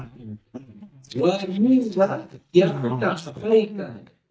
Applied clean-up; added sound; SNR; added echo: neural mask model DeepFilterNet 3.